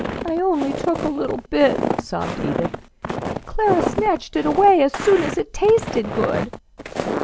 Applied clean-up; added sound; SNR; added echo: none; Walk, footsteps; 6 dB; none.